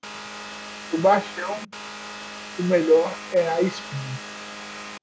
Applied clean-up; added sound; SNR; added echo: none; Vehicle; 12 dB; none.